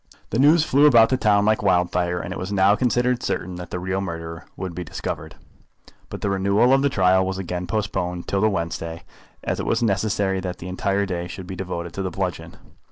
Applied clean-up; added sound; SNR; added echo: none; none; none; none.